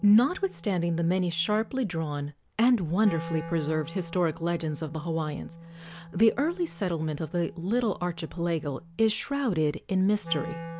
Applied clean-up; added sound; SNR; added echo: none; Wind instrument, woodwind instrument; 16 dB; none.